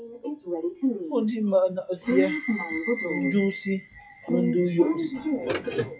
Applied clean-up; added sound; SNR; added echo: classical method log-MMSE.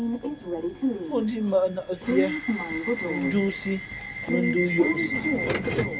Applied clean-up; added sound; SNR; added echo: none; Subway, metro, underground / Alarm; -1 dB; none.